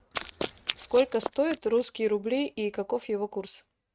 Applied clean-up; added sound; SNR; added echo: neural mask model RNNoise.